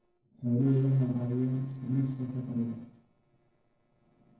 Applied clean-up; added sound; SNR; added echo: neural separator model SepFormer DNS4.